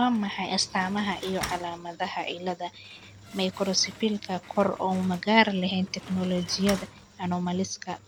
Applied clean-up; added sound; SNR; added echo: none; Slam; 16 dB; none.